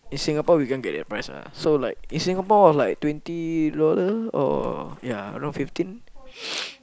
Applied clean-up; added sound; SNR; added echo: none; Splash, splatter; 18 dB; none.